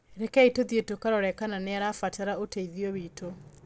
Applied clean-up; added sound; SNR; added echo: none; none; none; none.